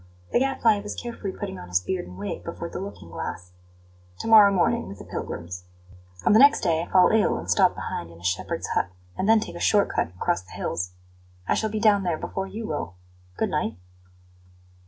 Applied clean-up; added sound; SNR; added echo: none; none; none; none.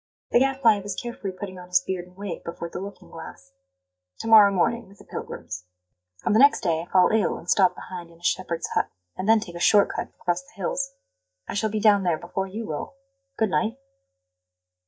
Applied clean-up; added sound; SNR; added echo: neural mask model DeepFilterNet 3.